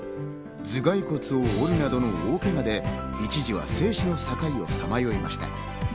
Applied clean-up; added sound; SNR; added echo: none; none; none; none.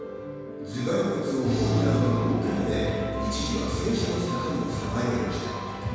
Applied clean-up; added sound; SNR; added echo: none; none; none; reverberation time 1.9 s.